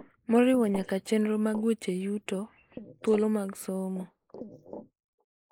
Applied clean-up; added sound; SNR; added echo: neural mask model Resemble Enhance denoiser.